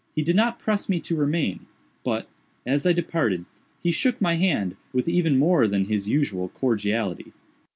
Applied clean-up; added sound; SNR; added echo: none; none; none; none.